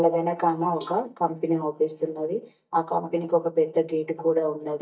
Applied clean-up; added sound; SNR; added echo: neural mask model DeepFilterNet 3.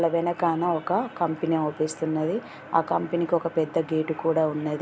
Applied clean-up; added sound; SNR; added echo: none; none; none; none.